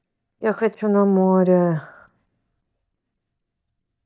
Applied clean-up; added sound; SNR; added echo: neural mask model DeepFilterNet 3.